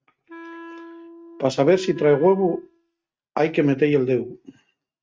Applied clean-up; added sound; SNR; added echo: neural mask model RNNoise.